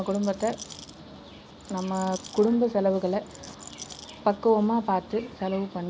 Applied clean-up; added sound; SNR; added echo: none; Rattle; 19 dB; none.